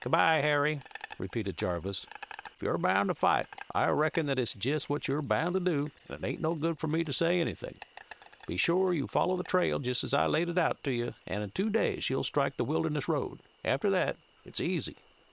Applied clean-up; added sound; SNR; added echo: neural separator model SepFormer WHAM!.